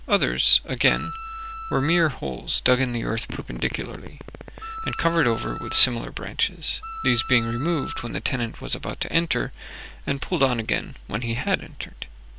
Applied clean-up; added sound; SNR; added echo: none; Fart + Wind instrument, woodwind instrument; 11 dB; none.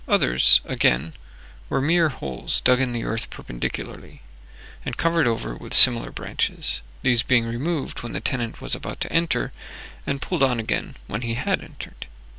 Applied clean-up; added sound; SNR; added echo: none; none; none; none.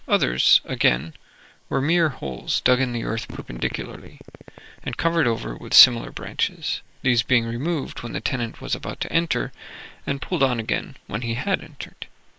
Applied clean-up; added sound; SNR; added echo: neural mask model Resemble Enhance denoiser.